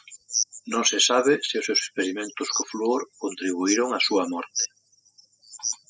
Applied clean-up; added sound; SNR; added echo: classical method spectral subtraction.